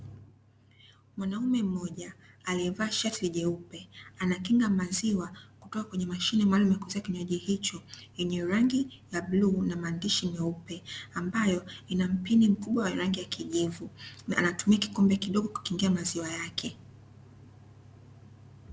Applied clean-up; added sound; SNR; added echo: none; none; none; none.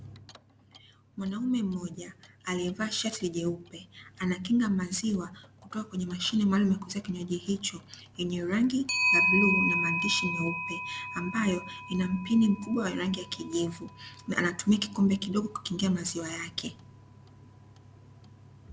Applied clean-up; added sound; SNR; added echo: none; Clock; 6 dB; none.